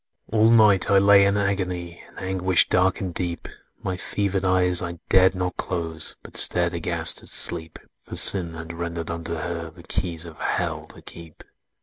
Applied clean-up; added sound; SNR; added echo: none; none; none; none.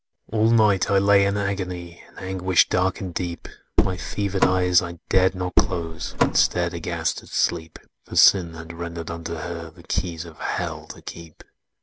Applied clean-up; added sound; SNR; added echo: none; Car; -2 dB; none.